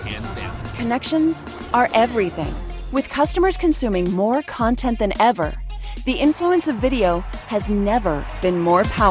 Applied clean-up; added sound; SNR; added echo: none; none; none; none.